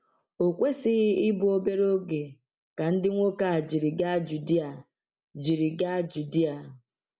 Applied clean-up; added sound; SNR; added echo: none; none; none; none.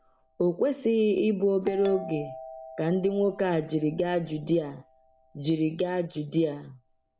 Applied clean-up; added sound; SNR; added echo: none; Doorbell; 18 dB; none.